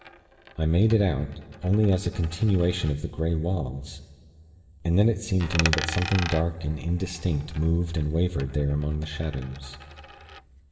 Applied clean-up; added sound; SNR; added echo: none; Coin (dropping); 14 dB; reverberation time 2.0 s.